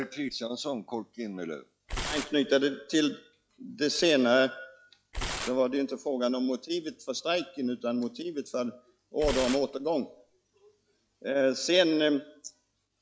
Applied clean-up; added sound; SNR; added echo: classical method log-MMSE.